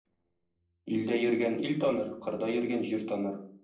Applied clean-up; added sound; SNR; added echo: neural separator model SepFormer DNS4.